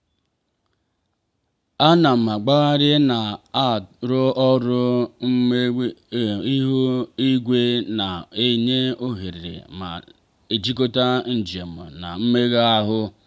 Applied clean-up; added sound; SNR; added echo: none; none; none; none.